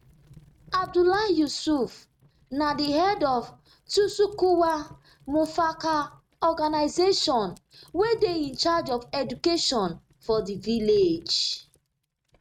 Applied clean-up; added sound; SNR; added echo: neural mask model RNNoise.